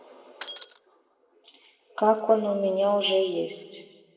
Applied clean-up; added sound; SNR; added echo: none; Shatter; 3 dB; reverberation time 2.0 s.